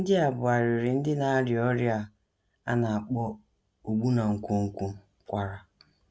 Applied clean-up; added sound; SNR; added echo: none; none; none; none.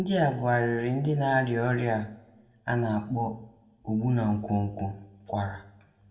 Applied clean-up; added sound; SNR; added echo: none; none; none; reverberation time 0.6 s.